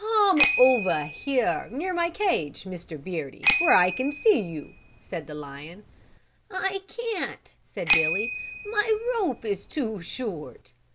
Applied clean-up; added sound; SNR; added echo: none; Bicycle bell; 1 dB; none.